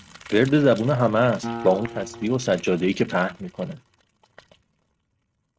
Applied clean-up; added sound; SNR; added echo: neural mask model RNNoise.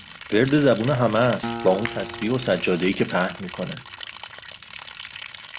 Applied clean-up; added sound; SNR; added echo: none; Liquid + Acoustic guitar; 12 dB; none.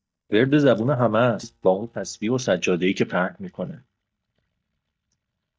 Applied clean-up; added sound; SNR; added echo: neural mask model DeepFilterNet 3.